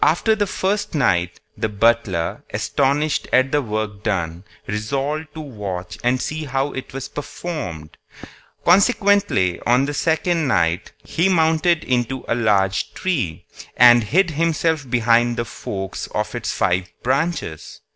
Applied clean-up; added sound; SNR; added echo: none; none; none; none.